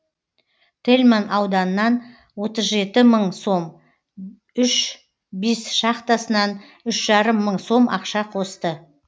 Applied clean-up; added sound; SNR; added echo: none; none; none; none.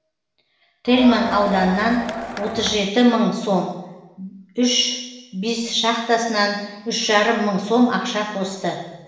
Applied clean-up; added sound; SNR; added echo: none; Crowd; 8 dB; reverberation time 0.9 s.